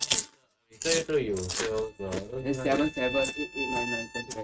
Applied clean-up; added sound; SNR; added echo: neural mask model RNNoise.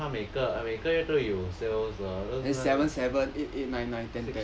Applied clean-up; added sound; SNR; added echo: none; none; none; none.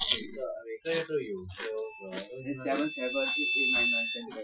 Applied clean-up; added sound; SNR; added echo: classical method Wiener filter.